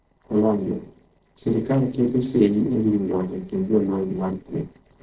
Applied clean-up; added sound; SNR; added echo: neural separator model SepFormer DNS4.